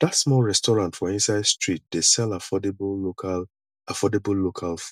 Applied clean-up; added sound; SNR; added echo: none; none; none; none.